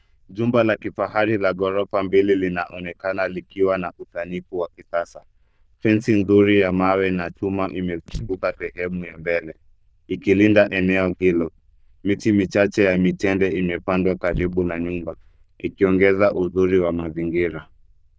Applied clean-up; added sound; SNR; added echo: neural diffusion model UNIVERSE++.